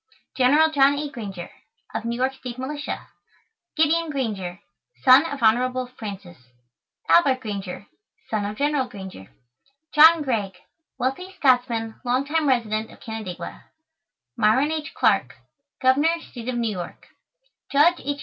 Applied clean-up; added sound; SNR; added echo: none; none; none; none.